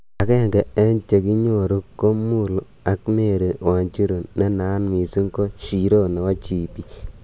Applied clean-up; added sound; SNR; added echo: none; none; none; none.